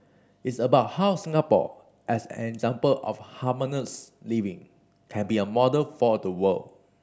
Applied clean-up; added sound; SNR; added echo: none; none; none; none.